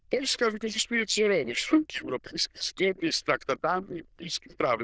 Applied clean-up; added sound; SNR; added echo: neural diffusion model UNIVERSE++.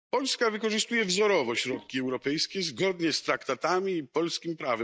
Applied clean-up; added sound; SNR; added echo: neural mask model DeepFilterNet 3.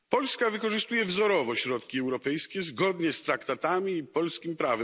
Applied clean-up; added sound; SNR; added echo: none; none; none; none.